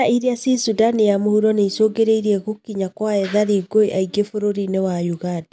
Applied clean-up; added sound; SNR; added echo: none; none; none; none.